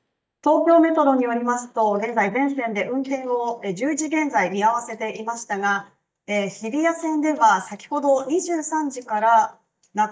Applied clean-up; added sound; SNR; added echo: neural mask model DeepFilterNet 3.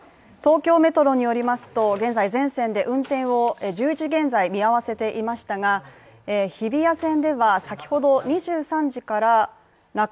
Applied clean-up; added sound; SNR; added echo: none; none; none; none.